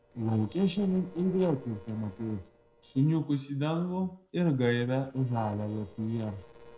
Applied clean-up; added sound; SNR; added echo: neural separator model SepFormer DNS4.